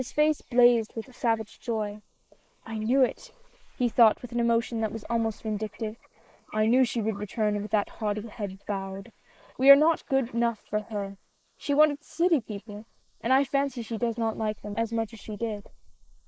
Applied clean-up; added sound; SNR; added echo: neural mask model Resemble Enhance denoiser.